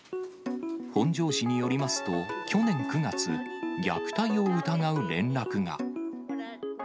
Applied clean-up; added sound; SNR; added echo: none; Trumpet; 14 dB; none.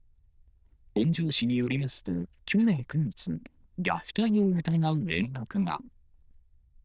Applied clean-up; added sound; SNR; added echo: neural diffusion model UNIVERSE++.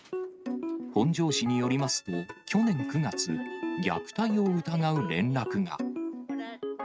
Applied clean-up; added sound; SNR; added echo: neural mask model RNNoise.